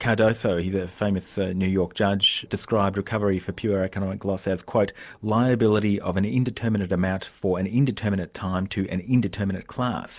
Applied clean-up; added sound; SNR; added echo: none; none; none; none.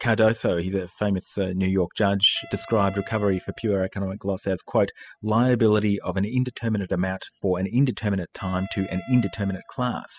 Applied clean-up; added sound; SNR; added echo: classical method spectral subtraction.